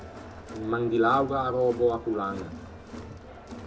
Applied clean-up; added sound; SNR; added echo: none; Crowd; 13 dB; reverberation time 0.2 s.